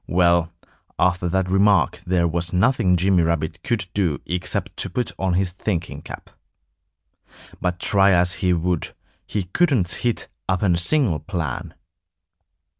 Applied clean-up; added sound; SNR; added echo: none; none; none; none.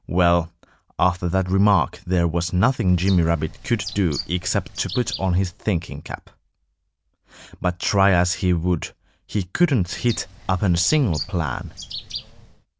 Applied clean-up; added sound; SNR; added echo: none; Bird; 14 dB; none.